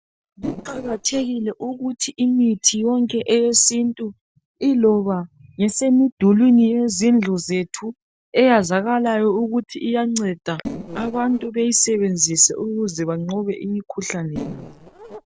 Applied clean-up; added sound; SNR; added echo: neural separator model SepFormer DNS4.